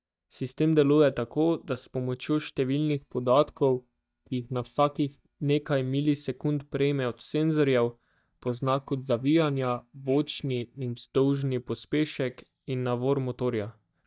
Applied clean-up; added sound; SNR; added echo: neural mask model DeepFilterNet 3.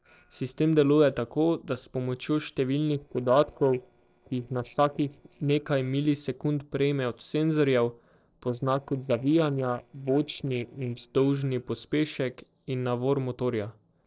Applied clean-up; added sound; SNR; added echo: neural separator model SepFormer DNS4.